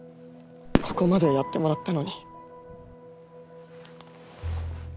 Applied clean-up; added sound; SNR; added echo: none; Fireworks; 3 dB; none.